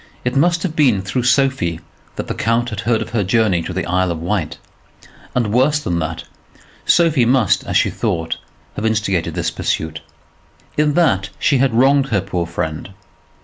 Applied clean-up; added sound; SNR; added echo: none; none; none; none.